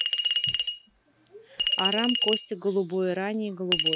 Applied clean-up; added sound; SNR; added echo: none; Chink, clink; -1 dB; none.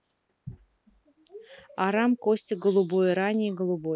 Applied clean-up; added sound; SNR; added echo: none; none; none; none.